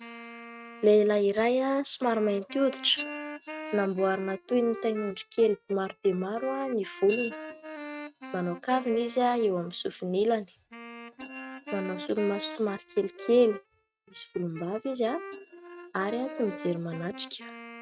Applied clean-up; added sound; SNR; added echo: neural mask model RNNoise.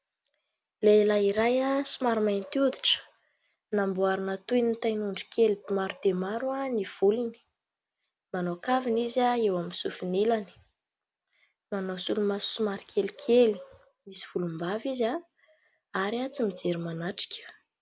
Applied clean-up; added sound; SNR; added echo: none; none; none; none.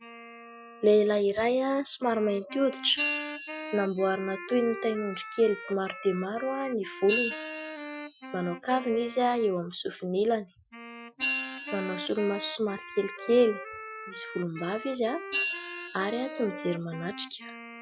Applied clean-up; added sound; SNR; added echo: classical method Wiener filter.